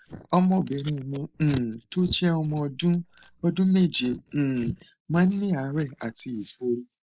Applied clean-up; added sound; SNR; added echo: neural mask model Resemble Enhance denoiser.